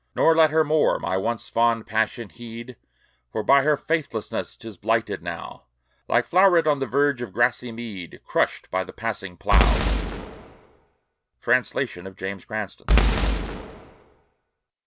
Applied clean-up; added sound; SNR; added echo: none; Boom; -1 dB; none.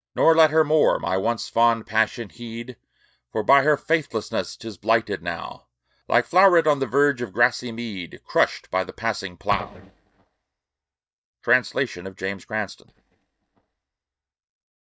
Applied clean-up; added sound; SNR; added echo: neural mask model DeepFilterNet 3.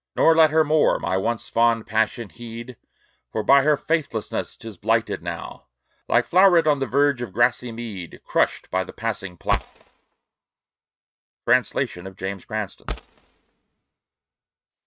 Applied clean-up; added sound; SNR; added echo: neural mask model RNNoise.